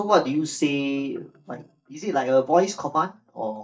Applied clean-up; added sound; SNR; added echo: neural mask model DeepFilterNet 3.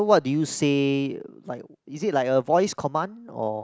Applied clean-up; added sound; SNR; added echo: none; none; none; none.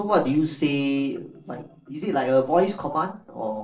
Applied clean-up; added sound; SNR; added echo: neural separator model SepFormer DNS4.